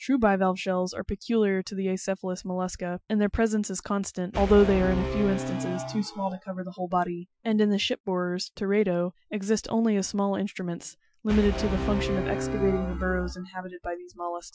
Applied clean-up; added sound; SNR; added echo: classical method Wiener filter.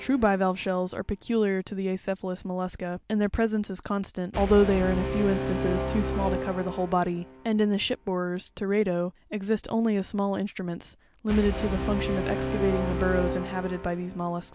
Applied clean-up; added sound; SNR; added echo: none; Brass instrument; 7 dB; none.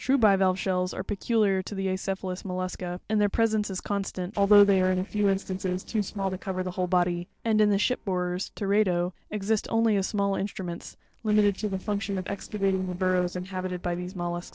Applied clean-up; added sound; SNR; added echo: neural separator model SepFormer DNS4.